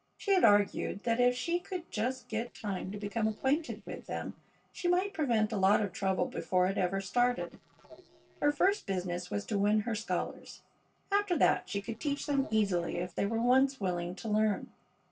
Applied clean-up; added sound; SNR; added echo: neural separator model SepFormer DNS4.